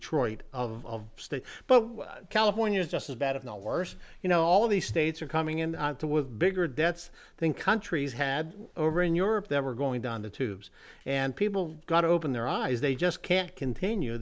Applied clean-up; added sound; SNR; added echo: none; none; none; none.